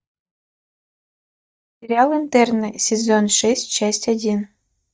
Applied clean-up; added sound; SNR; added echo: neural mask model DeepFilterNet 3.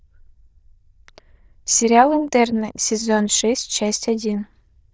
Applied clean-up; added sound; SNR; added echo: neural diffusion model UNIVERSE++.